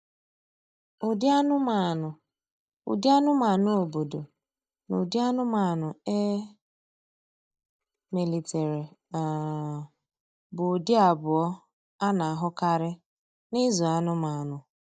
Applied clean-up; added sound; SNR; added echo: neural mask model DeepFilterNet 3.